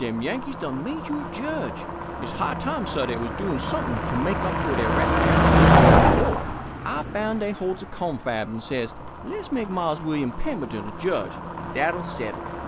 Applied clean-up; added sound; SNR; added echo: none; Motor vehicle (road); -4 dB; none.